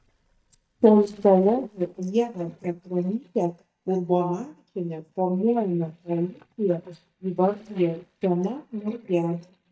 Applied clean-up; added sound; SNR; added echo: neural mask model DeepFilterNet 3.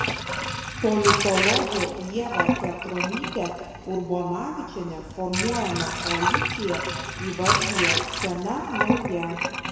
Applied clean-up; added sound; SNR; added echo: none; Sink (filling or washing) / Water; -1 dB; reverberation time 2.2 s.